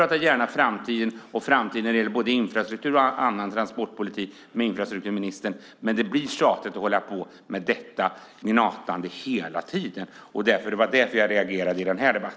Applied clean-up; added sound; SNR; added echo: none; none; none; none.